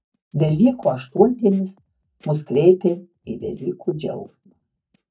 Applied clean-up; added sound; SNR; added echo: neural mask model DeepFilterNet 3.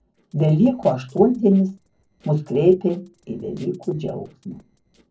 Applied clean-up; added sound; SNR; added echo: neural separator model SepFormer DNS4.